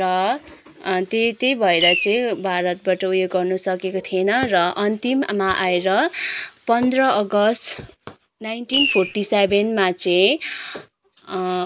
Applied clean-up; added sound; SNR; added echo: none; Fireworks; 0 dB; none.